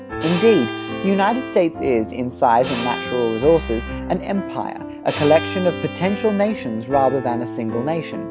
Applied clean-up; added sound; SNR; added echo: none; Bowed string instrument + Piano; 8 dB; none.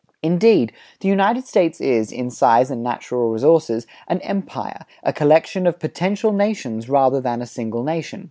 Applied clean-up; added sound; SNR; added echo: none; none; none; none.